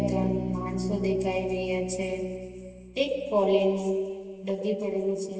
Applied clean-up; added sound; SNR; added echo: none; Bass guitar; 8 dB; reverberation time 2.5 s.